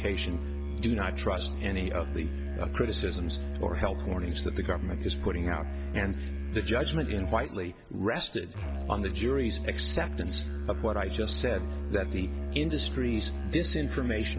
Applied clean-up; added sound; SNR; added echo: none; Musical instrument; 1 dB; none.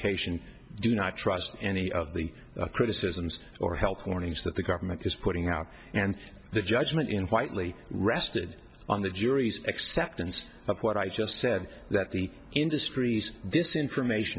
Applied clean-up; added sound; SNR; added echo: none; none; none; none.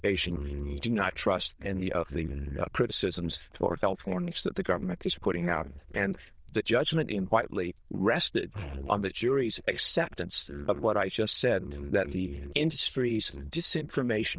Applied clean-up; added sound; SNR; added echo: neural diffusion model UNIVERSE++.